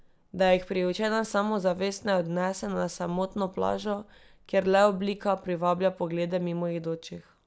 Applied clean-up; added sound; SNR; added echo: none; none; none; none.